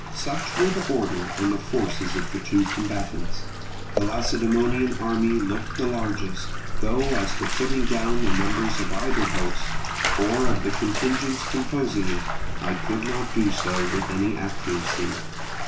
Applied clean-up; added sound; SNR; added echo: none; Bathtub (filling or washing); -1 dB; reverberation time 0.3 s.